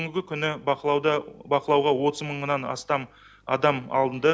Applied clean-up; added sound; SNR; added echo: none; none; none; none.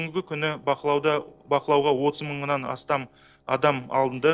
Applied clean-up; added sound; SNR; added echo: neural separator model SepFormer DNS4.